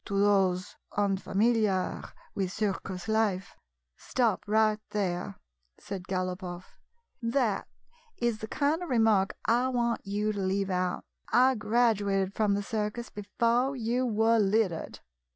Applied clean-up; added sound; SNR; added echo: none; none; none; none.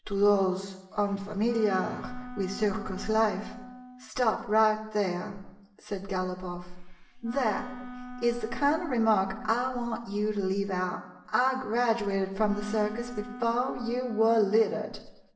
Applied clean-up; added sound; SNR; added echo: none; Wind instrument, woodwind instrument; 14 dB; reverberation time 0.8 s.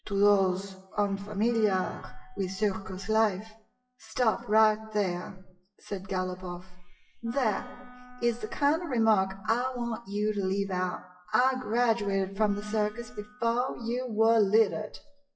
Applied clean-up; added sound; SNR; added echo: classical method WPE with log-MMSE.